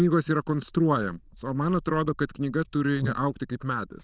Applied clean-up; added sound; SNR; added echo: neural diffusion model UNIVERSE++.